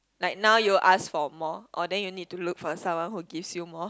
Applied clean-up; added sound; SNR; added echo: none; none; none; none.